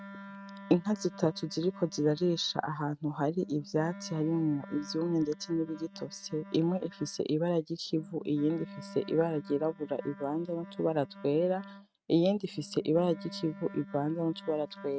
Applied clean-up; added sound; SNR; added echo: neural mask model RNNoise.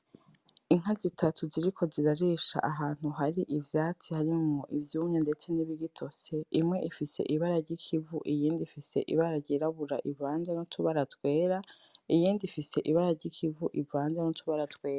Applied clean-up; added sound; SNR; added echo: none; none; none; none.